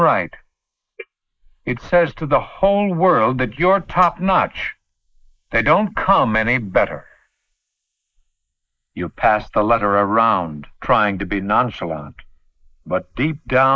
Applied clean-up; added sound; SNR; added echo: neural mask model Resemble Enhance denoiser.